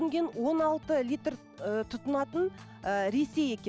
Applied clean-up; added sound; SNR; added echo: none; Organ; 19 dB; none.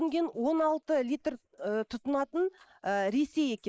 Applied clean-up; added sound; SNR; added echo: neural mask model Resemble Enhance denoiser.